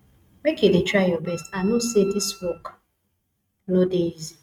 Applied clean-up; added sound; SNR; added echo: neural mask model RNNoise.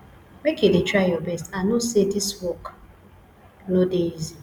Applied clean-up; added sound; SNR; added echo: none; none; none; none.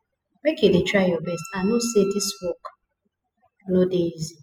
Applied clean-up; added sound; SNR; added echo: classical method spectral subtraction.